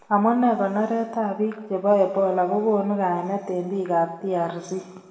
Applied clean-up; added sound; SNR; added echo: none; none; none; reverberation time 1.1 s.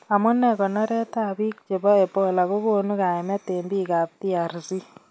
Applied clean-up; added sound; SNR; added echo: none; none; none; none.